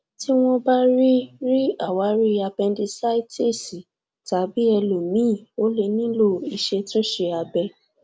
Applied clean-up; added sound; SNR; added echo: none; none; none; none.